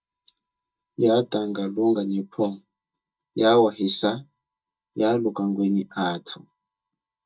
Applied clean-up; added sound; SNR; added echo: neural mask model DeepFilterNet 3.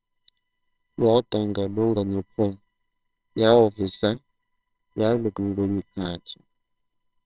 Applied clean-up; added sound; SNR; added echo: neural separator model SepFormer WHAMR!.